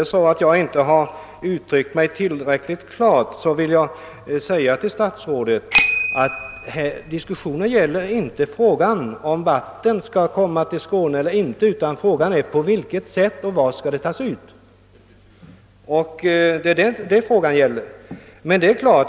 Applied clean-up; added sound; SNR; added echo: none; Bicycle bell; 6 dB; none.